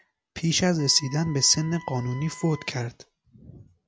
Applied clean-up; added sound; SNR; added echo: none; Wind instrument, woodwind instrument; 20 dB; none.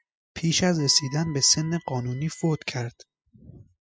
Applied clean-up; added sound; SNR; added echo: classical method spectral subtraction.